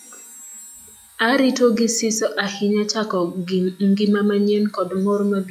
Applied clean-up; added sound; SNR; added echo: classical method log-MMSE.